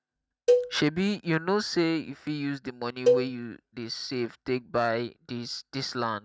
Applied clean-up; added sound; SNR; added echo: neural mask model RNNoise.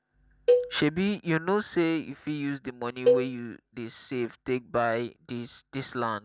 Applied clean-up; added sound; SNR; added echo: none; Cowbell; -1 dB; none.